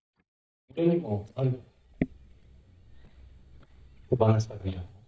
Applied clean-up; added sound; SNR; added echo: neural mask model DeepFilterNet 3.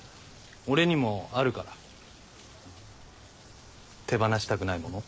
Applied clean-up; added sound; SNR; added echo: none; none; none; none.